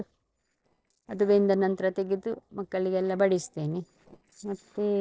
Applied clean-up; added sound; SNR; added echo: neural separator model SepFormer DNS4.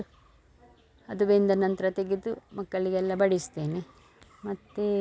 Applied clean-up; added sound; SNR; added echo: none; none; none; none.